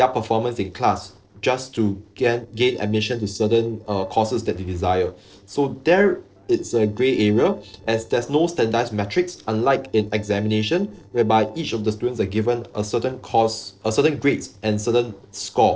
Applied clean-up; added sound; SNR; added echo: neural separator model SepFormer DNS4.